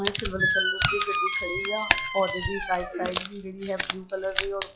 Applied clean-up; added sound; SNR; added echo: classical method log-MMSE.